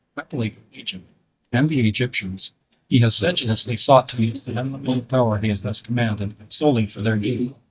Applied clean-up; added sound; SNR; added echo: neural mask model DeepFilterNet 3.